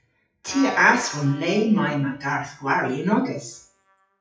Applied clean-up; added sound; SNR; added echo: classical method WPE with log-MMSE.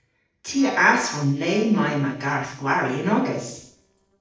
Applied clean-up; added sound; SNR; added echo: neural separator model SepFormer DNS4.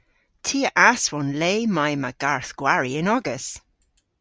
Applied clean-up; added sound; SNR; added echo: none; none; none; none.